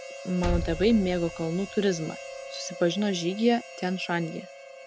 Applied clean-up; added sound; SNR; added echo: none; Liquid + Harmonica; 9 dB; none.